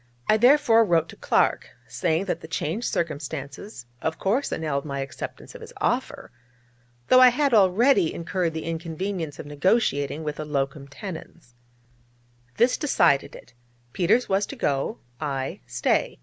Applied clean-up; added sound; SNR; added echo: none; none; none; none.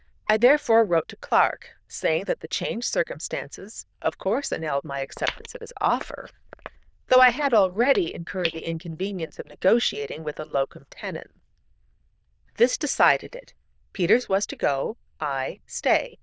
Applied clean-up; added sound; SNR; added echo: neural diffusion model UNIVERSE++.